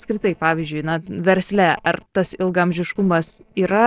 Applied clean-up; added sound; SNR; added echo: neural separator model SepFormer DNS4.